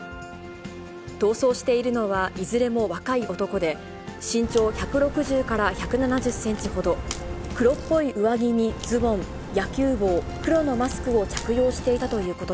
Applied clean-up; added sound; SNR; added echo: none; Crack; 9 dB; none.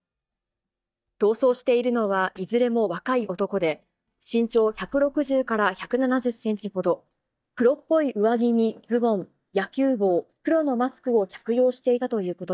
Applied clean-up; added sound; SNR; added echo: neural mask model DeepFilterNet 3.